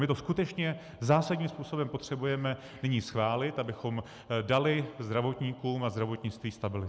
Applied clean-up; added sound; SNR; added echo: none; none; none; none.